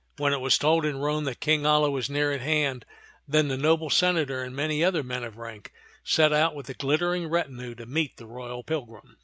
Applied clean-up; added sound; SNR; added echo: none; none; none; none.